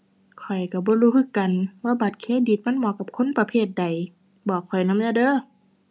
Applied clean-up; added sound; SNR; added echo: none; none; none; none.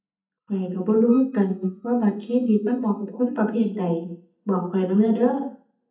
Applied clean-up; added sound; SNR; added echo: neural mask model DeepFilterNet 3.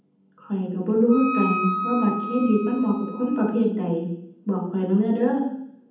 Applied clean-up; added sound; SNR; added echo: none; Wind instrument, woodwind instrument; 8 dB; reverberation time 0.8 s.